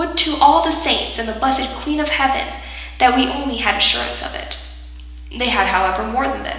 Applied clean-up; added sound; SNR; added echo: none; none; none; reverberation time 1.0 s.